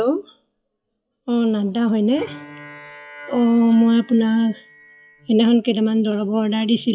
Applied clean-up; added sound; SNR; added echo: classical method WPE with log-MMSE.